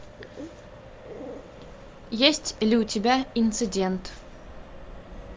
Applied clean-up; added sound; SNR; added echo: none; Accelerating, revving, vroom; 15 dB; none.